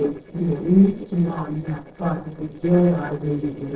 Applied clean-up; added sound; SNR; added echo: neural separator model SepFormer DNS4.